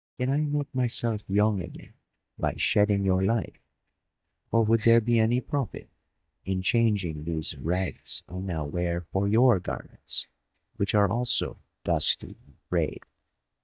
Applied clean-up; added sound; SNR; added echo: neural mask model DeepFilterNet 3.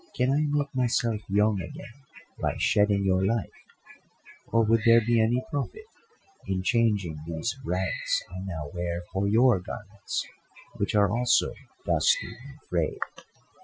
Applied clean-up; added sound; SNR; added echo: classical method Wiener filter.